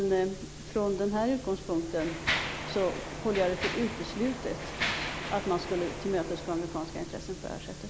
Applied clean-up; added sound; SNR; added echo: none; Mechanisms; 7 dB; none.